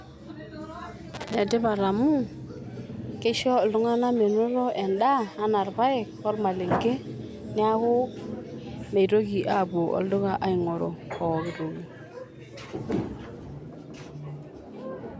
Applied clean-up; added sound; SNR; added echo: none; none; none; none.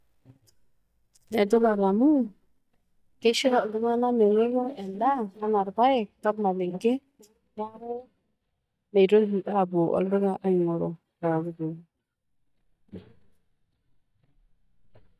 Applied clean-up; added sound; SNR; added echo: neural mask model DeepFilterNet 3.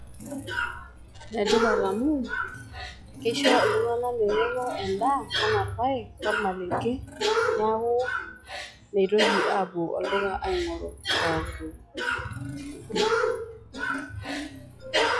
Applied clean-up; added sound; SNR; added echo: classical method log-MMSE.